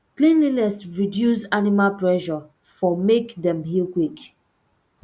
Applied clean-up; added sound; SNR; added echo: none; none; none; none.